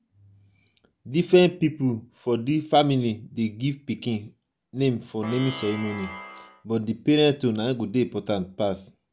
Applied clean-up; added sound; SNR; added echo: none; Plucked string instrument; 13 dB; none.